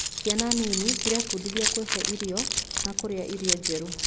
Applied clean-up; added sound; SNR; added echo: none; Keys jangling; -2 dB; none.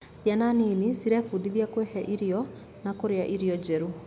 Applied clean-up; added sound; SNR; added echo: none; none; none; none.